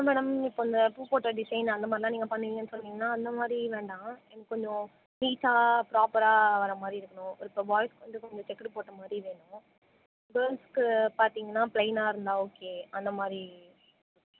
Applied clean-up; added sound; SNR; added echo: none; none; none; none.